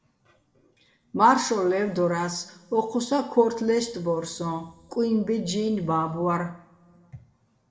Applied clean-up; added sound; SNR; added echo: none; none; none; reverberation time 1.0 s.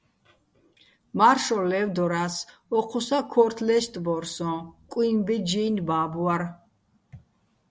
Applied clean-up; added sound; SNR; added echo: none; none; none; none.